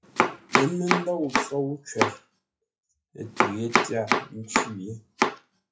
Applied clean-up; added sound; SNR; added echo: classical method WPE with log-MMSE.